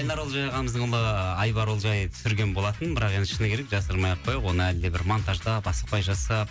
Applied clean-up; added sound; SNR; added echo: none; none; none; none.